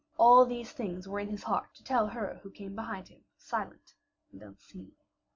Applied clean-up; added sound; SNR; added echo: none; none; none; none.